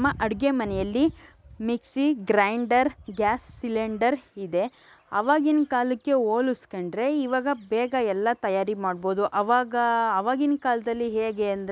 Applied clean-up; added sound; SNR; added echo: none; none; none; none.